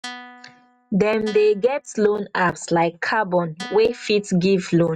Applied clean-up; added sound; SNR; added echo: neural mask model RNNoise.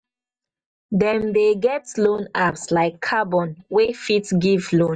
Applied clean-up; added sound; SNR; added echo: neural mask model DeepFilterNet 3.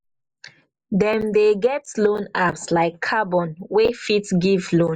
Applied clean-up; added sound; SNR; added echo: neural mask model Resemble Enhance denoiser.